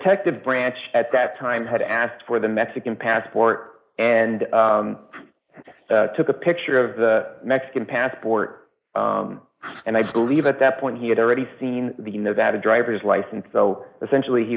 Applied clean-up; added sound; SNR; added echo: neural mask model Resemble Enhance denoiser.